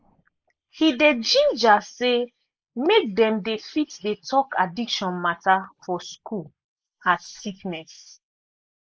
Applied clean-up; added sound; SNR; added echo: neural mask model Resemble Enhance denoiser.